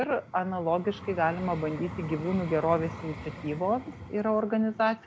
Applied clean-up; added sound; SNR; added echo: none; Vehicle; 13 dB; none.